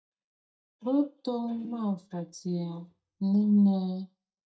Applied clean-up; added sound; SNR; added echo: neural mask model DeepFilterNet 3.